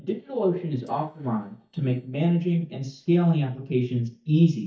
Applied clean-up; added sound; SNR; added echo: neural mask model DeepFilterNet 3.